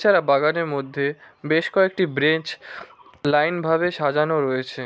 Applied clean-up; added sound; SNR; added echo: none; none; none; none.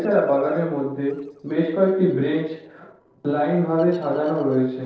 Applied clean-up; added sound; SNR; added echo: neural separator model SepFormer DNS4.